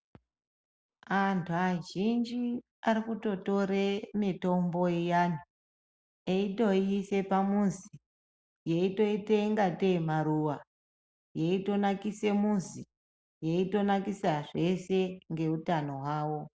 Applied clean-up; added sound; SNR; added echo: none; none; none; none.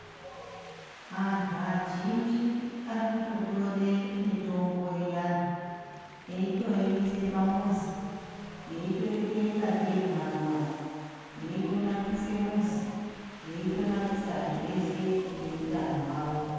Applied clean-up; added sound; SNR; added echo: none; Wind; 16 dB; reverberation time 2.1 s.